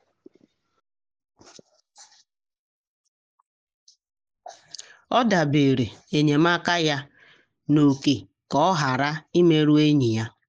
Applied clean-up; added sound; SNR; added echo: neural mask model Resemble Enhance denoiser.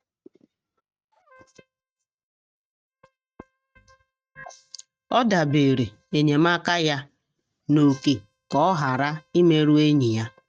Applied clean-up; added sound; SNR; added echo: neural mask model RNNoise.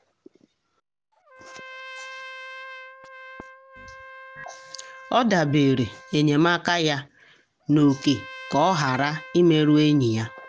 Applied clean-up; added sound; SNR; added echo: none; Trumpet; 19 dB; none.